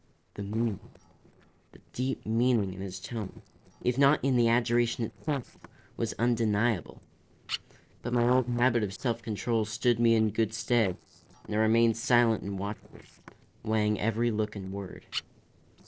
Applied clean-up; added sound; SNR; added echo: neural separator model SepFormer DNS4.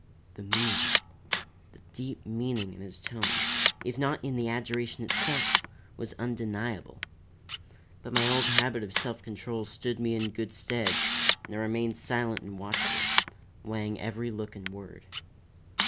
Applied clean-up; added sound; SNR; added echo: none; Camera; -4 dB; none.